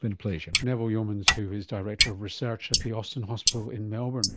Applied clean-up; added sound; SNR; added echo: neural mask model Resemble Enhance denoiser.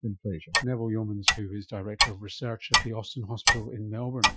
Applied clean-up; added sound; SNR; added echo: classical method Wiener filter.